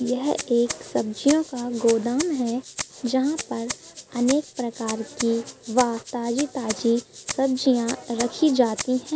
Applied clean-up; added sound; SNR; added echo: none; Rattle (instrument); 12 dB; none.